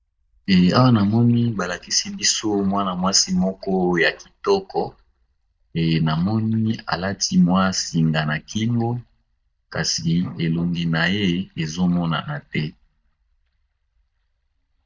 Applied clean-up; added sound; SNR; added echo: neural mask model DeepFilterNet 3.